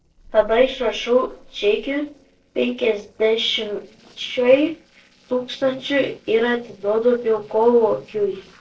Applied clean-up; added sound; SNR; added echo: neural separator model SepFormer DNS4.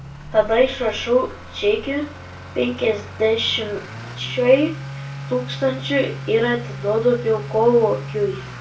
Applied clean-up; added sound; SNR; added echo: none; Accelerating, revving, vroom / Motor vehicle (road); 12 dB; reverberation time 0.3 s.